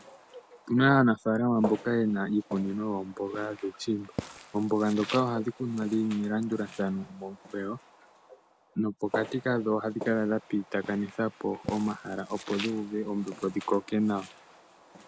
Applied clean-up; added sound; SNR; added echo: none; Walk, footsteps; 14 dB; none.